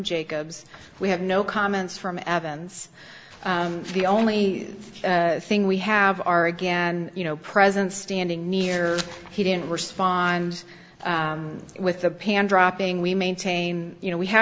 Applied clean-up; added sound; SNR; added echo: none; none; none; none.